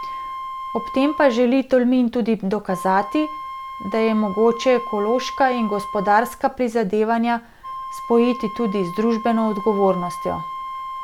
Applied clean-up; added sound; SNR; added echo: none; Wind instrument, woodwind instrument; 11 dB; none.